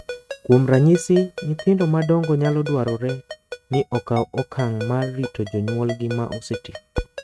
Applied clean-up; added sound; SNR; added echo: neural mask model RNNoise.